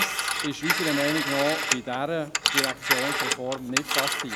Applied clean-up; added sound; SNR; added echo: none; Telephone; -3 dB; none.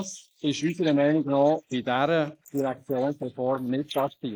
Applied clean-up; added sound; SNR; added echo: neural mask model Resemble Enhance denoiser.